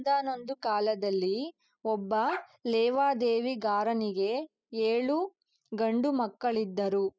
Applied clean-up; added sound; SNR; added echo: classical method spectral subtraction.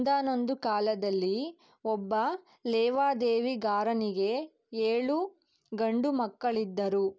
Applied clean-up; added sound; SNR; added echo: none; none; none; none.